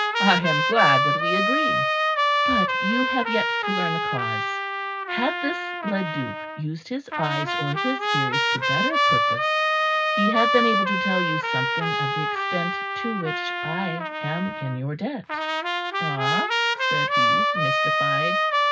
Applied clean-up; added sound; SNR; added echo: none; Trumpet; -5 dB; reverberation time 0.4 s.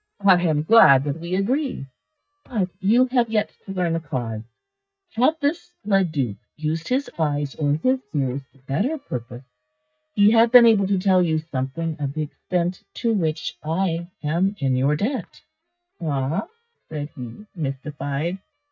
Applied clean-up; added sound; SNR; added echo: neural mask model DeepFilterNet 3.